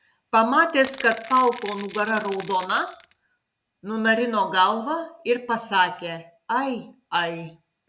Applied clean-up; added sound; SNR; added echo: none; Crackle / Crushing; 15 dB; none.